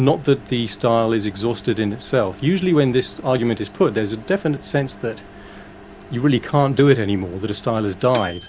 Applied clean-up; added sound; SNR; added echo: none; Microwave oven; 19 dB; none.